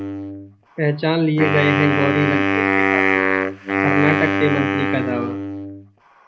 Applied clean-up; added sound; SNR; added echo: none; Wind instrument, woodwind instrument; -2 dB; none.